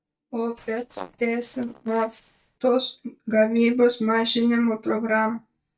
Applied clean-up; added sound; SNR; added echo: neural mask model DeepFilterNet 3.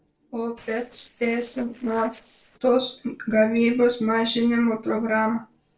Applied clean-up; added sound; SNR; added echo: neural separator model SepFormer DNS4.